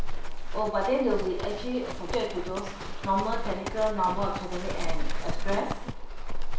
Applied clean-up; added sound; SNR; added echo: none; Livestock, farm animals, working animals; -2 dB; reverberation time 0.6 s.